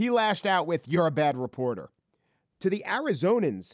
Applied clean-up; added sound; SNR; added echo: none; none; none; none.